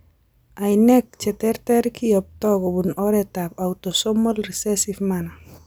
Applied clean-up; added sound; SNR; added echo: none; none; none; none.